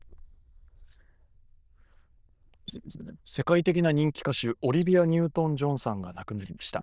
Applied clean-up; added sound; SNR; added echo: neural diffusion model UNIVERSE++.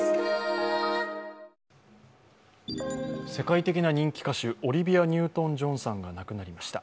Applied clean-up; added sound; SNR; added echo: none; none; none; none.